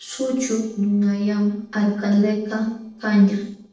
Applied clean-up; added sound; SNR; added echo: neural separator model SepFormer DNS4.